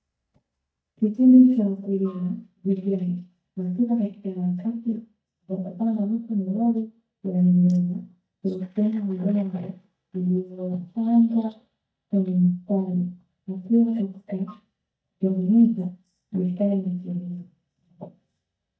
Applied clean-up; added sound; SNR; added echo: neural mask model DeepFilterNet 3.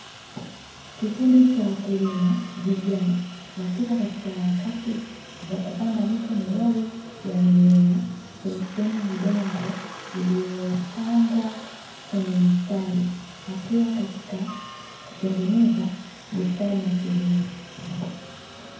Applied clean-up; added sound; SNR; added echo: none; Aircraft; 18 dB; reverberation time 0.9 s.